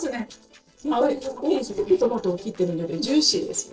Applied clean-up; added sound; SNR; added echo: neural separator model SepFormer DNS4.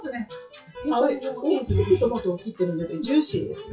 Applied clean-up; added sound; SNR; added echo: classical method WPE with log-MMSE.